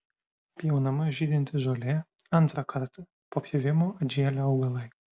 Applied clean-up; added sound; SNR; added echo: none; none; none; none.